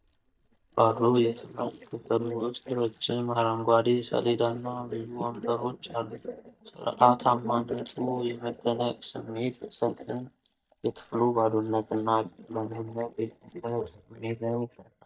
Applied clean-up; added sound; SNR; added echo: neural mask model DeepFilterNet 3.